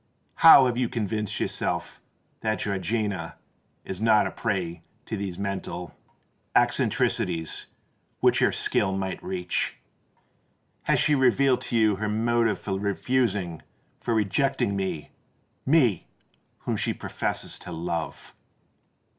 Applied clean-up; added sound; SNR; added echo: none; none; none; none.